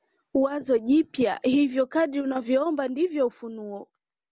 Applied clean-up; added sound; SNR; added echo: none; none; none; none.